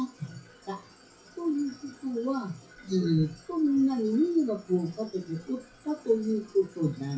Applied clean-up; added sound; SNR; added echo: classical method WPE with log-MMSE.